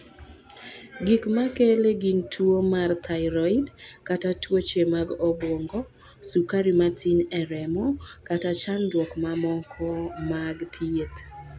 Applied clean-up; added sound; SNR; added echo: none; none; none; none.